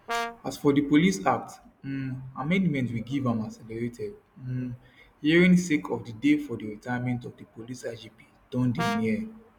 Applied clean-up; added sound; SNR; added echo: none; Brass instrument; 4 dB; none.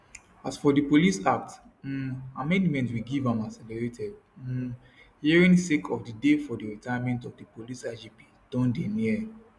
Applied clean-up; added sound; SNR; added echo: none; none; none; none.